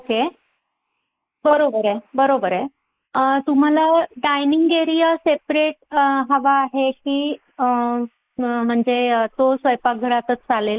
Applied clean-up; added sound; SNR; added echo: neural mask model Resemble Enhance denoiser.